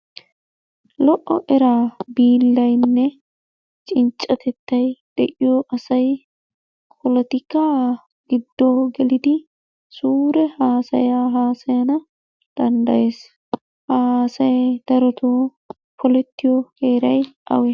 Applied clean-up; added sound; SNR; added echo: none; none; none; none.